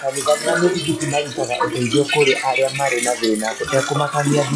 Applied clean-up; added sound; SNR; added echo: classical method log-MMSE.